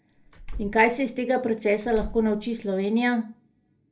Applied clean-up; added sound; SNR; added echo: none; Slam; 13 dB; reverberation time 0.3 s.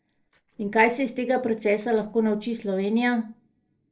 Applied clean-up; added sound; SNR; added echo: neural separator model SepFormer DNS4.